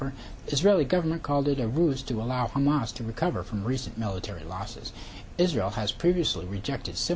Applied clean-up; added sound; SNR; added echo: none; none; none; none.